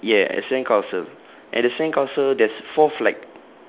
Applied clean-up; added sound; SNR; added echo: none; none; none; none.